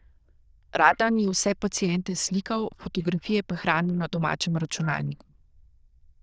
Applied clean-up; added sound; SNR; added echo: neural diffusion model UNIVERSE++.